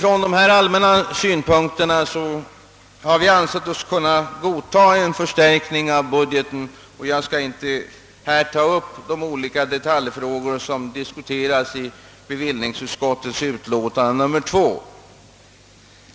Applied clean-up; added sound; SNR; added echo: none; none; none; none.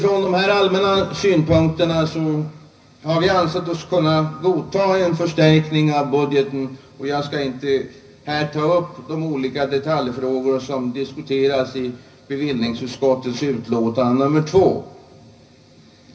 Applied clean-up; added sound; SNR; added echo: none; none; none; reverberation time 0.4 s.